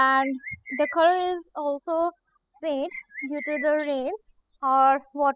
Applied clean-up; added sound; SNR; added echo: classical method spectral subtraction.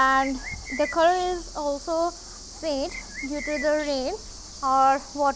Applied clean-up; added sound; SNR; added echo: none; Bird + Cricket; 14 dB; none.